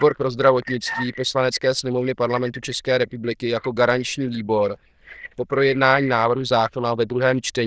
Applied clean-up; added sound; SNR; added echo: neural diffusion model UNIVERSE++.